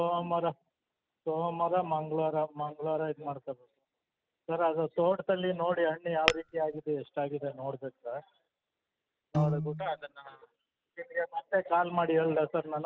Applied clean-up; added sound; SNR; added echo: none; Piano + Tap / Glass; 0 dB; none.